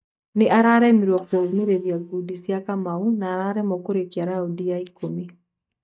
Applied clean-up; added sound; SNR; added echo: neural mask model DeepFilterNet 3.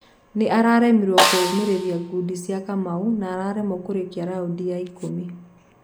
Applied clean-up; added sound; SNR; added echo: none; Snare drum; 2 dB; none.